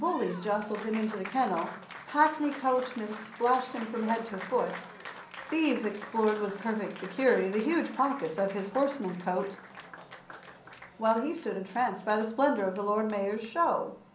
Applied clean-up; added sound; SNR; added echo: none; Applause; 15 dB; reverberation time 0.6 s.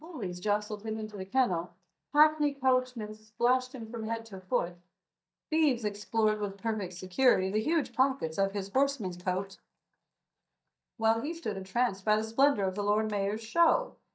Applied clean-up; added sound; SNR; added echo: neural mask model DeepFilterNet 3.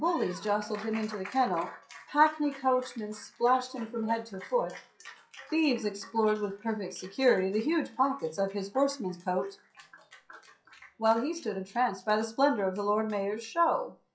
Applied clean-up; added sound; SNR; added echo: classical method WPE with log-MMSE.